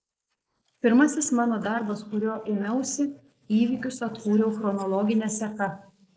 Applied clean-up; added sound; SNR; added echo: neural mask model Resemble Enhance denoiser.